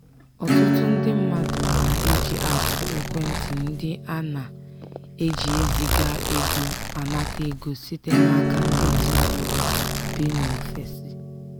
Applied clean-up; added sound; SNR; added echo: none; Zipper (clothing) + Acoustic guitar / Strum; -5 dB; none.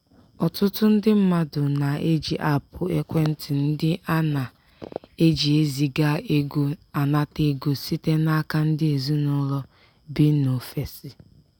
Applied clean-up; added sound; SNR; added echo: none; none; none; none.